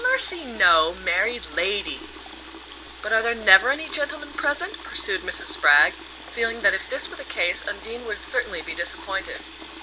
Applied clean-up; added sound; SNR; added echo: none; Water tap, faucet; 11 dB; none.